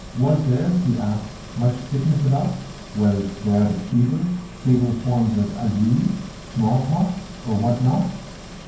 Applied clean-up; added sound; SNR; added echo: none; Engine; 16 dB; reverberation time 0.9 s.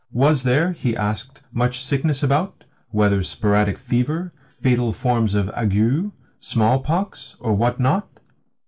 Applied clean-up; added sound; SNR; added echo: none; none; none; none.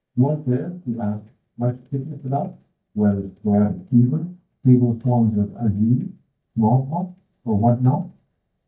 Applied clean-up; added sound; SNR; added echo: neural mask model DeepFilterNet 3.